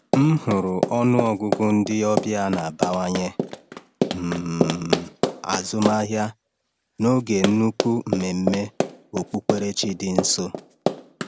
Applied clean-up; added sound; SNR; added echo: none; Run; 4 dB; none.